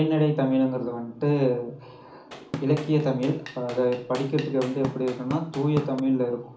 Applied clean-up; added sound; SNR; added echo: none; Drum / Drum kit; 12 dB; reverberation time 0.4 s.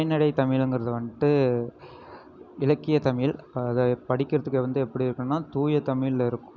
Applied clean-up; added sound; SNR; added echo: none; none; none; none.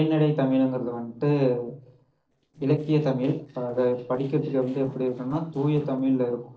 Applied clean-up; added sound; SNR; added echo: neural separator model SepFormer DNS4.